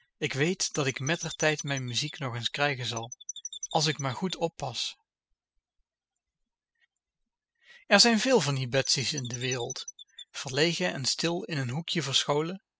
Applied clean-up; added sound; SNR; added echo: classical method spectral subtraction.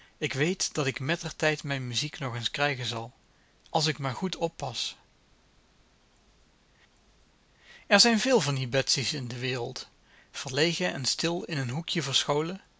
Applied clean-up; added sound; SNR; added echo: none; none; none; none.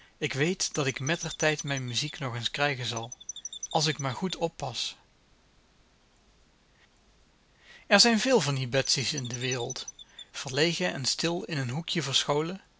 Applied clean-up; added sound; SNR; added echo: none; Chirp, tweet; 13 dB; none.